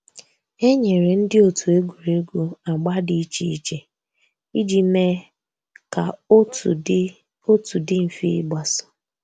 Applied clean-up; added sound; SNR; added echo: none; none; none; none.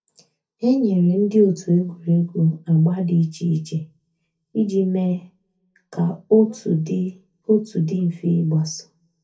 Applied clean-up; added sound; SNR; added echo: none; none; none; reverberation time 0.3 s.